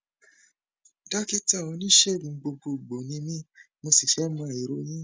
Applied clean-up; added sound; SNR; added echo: none; none; none; none.